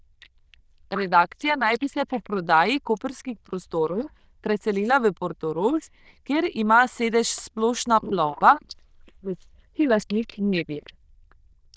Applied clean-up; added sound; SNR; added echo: neural diffusion model UNIVERSE++.